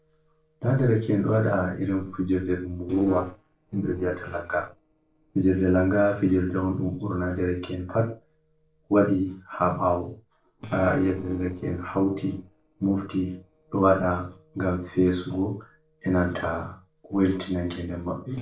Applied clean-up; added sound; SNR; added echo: neural separator model SepFormer DNS4.